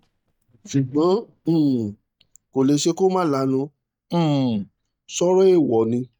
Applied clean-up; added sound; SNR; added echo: neural mask model DeepFilterNet 3.